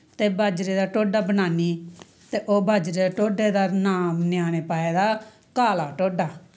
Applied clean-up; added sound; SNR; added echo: none; none; none; none.